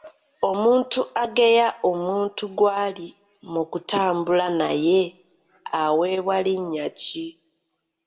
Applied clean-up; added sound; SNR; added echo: none; none; none; reverberation time 0.3 s.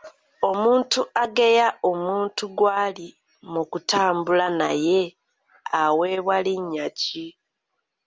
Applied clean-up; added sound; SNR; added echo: none; none; none; none.